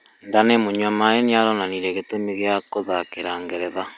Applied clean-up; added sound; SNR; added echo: none; none; none; none.